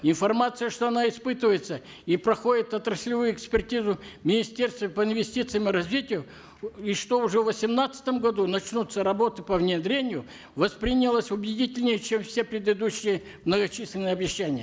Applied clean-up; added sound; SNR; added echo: none; none; none; none.